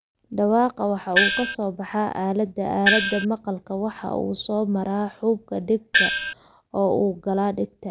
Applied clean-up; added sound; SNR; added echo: none; Gong; -4 dB; none.